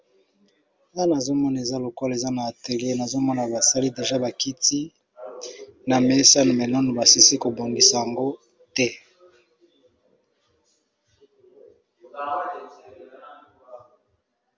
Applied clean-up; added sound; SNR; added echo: none; none; none; none.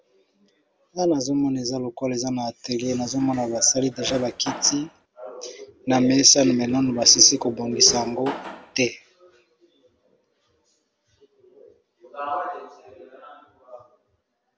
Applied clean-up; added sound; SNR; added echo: none; Drawer open or close; 15 dB; none.